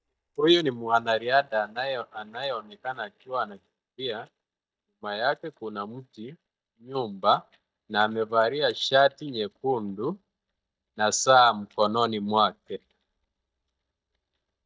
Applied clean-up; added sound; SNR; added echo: neural mask model DeepFilterNet 3.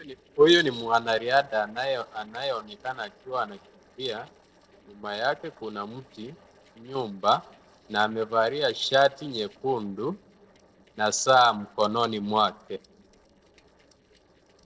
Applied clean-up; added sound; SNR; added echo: neural separator model SepFormer DNS4.